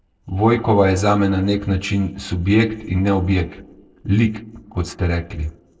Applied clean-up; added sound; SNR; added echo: neural separator model SepFormer DNS4.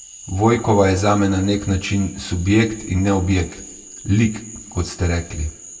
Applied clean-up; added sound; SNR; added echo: none; Cricket / Frog; 19 dB; reverberation time 0.1 s.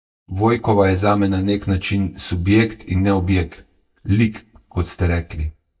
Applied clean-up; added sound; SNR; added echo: neural mask model DeepFilterNet 3.